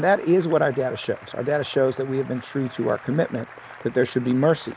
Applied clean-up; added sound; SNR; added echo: none; Applause / Cheering; 19 dB; none.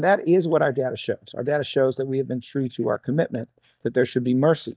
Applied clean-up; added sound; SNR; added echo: neural mask model DeepFilterNet 3.